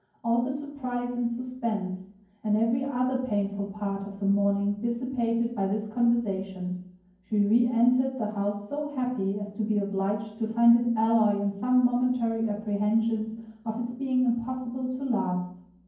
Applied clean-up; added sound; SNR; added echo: none; none; none; reverberation time 0.9 s.